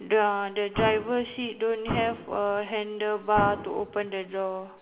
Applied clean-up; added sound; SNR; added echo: none; Explosion; 8 dB; reverberation time 1.9 s.